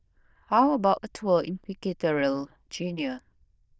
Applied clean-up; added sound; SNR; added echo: neural diffusion model UNIVERSE++.